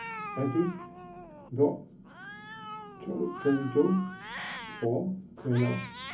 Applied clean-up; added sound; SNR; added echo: none; Cat; 11 dB; reverberation time 0.3 s.